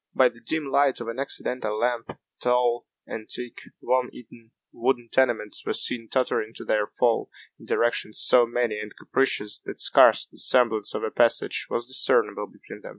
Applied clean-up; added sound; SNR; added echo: none; none; none; none.